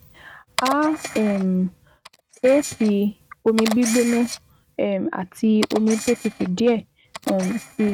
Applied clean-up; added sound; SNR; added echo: neural mask model RNNoise.